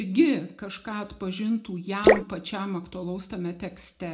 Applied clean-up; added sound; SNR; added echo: none; Drip / Splash, splatter; -2 dB; reverberation time 0.3 s.